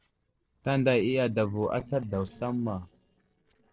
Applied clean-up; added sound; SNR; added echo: neural separator model SepFormer DNS4.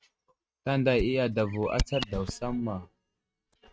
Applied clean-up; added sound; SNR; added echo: neural mask model RNNoise.